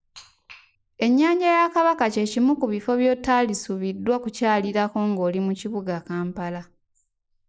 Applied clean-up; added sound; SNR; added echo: neural mask model Resemble Enhance denoiser.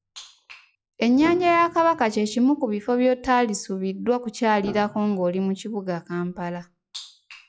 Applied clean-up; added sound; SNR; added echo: classical method log-MMSE.